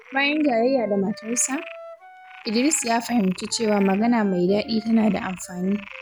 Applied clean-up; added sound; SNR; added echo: none; Wind instrument, woodwind instrument + Frog; 17 dB; none.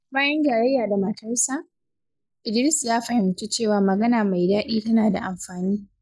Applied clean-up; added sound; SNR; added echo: neural mask model Resemble Enhance denoiser.